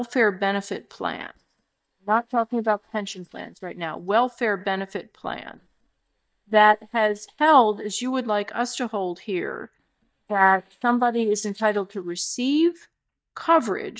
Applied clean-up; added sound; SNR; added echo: neural mask model DeepFilterNet 3.